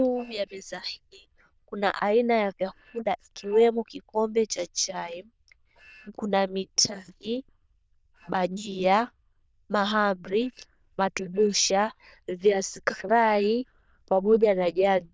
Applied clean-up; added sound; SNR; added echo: neural diffusion model UNIVERSE++.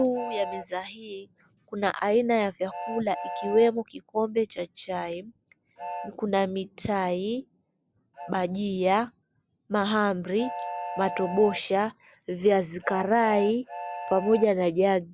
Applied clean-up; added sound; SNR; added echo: none; Train; 13 dB; none.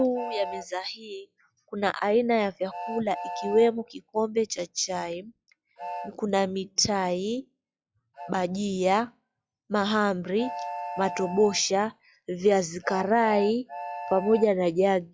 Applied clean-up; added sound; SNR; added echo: classical method log-MMSE.